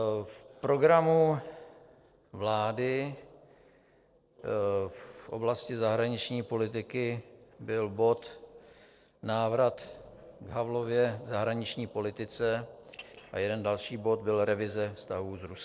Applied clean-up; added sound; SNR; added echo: neural separator model SepFormer DNS4.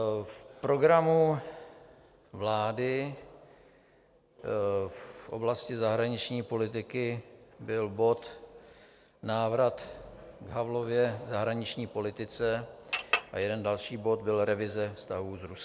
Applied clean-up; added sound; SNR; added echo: none; Chink, clink; 4 dB; none.